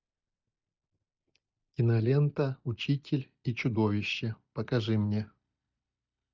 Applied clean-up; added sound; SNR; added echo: neural mask model DeepFilterNet 3.